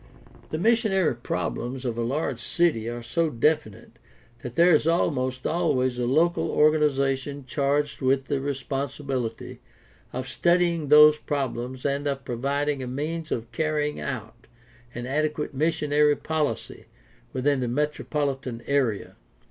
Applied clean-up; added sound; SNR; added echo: none; none; none; none.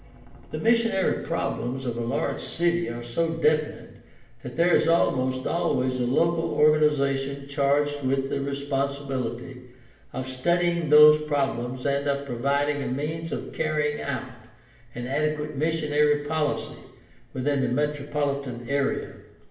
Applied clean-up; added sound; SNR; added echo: none; none; none; reverberation time 0.8 s.